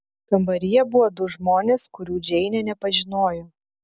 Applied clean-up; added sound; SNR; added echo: none; none; none; none.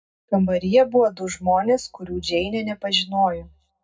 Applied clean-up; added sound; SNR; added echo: none; none; none; reverberation time 0.3 s.